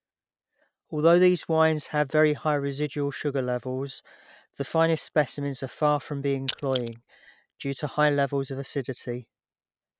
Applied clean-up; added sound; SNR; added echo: neural mask model RNNoise.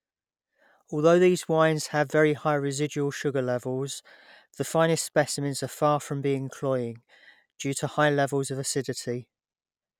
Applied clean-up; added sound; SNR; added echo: none; none; none; none.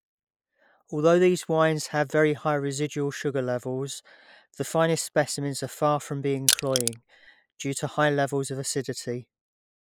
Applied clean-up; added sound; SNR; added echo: neural mask model Resemble Enhance denoiser.